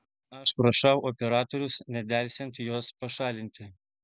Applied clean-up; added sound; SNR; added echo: none; none; none; none.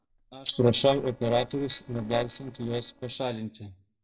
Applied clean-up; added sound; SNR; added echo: neural separator model SepFormer DNS4.